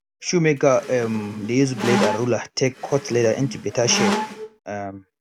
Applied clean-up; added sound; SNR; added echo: none; Squeak; 6 dB; none.